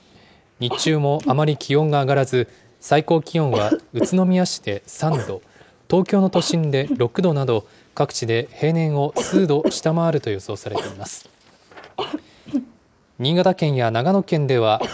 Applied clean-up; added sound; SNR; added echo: neural mask model Resemble Enhance denoiser.